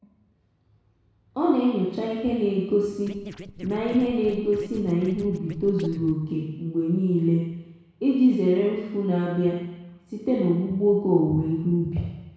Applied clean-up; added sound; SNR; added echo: none; Scratching (performance technique); 16 dB; reverberation time 1.1 s.